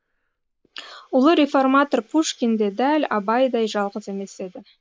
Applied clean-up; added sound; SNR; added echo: neural mask model Resemble Enhance denoiser.